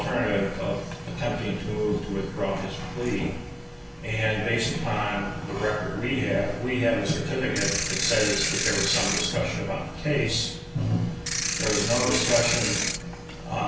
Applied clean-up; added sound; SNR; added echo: none; Ratchet, pawl / Percussion; 1 dB; reverberation time 0.3 s.